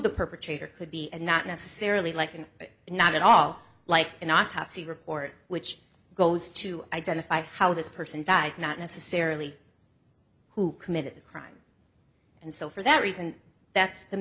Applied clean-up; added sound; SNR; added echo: none; none; none; none.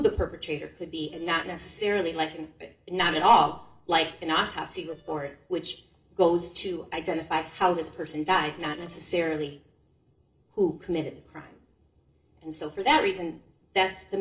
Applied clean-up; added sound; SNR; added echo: neural separator model SepFormer DNS4.